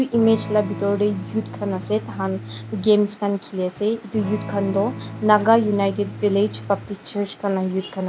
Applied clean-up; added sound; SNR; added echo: none; Electric guitar / Strum; 12 dB; none.